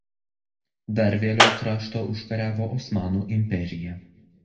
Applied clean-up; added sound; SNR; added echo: none; Clapping; -4 dB; reverberation time 0.6 s.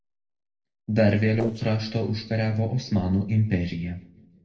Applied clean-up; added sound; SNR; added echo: neural separator model SepFormer DNS4.